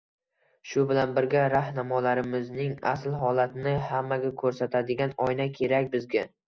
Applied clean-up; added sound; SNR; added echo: none; none; none; none.